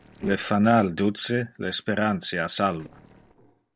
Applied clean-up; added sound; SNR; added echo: neural separator model SepFormer DNS4.